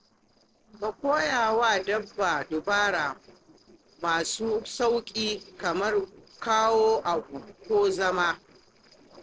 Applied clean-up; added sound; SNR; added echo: neural separator model SepFormer DNS4.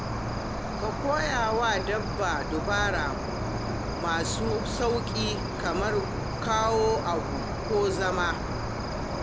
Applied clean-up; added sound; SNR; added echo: none; Cricket; 1 dB; none.